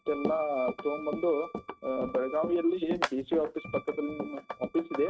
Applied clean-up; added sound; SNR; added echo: neural mask model RNNoise.